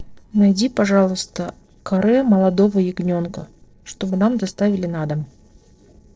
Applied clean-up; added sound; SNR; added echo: neural separator model SepFormer DNS4.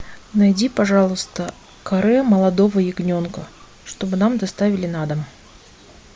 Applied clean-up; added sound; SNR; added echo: none; none; none; none.